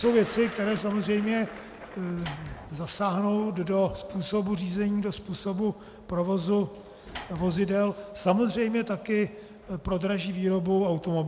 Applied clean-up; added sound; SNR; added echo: none; Thunder + Sliding door / Slam; 19 dB; none.